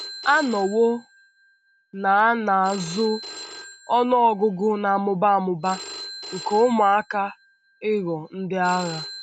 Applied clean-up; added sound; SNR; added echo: none; Telephone; 17 dB; none.